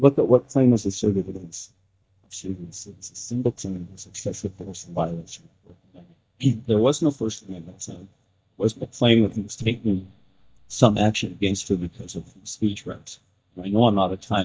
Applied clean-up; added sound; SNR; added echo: neural mask model DeepFilterNet 3.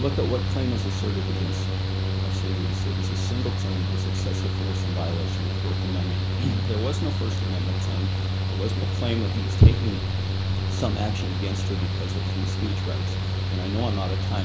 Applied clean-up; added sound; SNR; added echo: none; Mechanical fan; -4 dB; reverberation time 2.7 s.